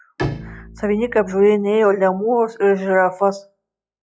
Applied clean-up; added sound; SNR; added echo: classical method log-MMSE.